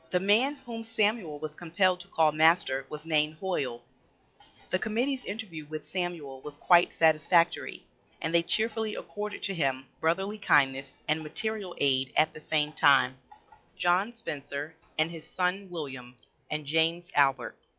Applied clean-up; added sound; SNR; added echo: classical method log-MMSE.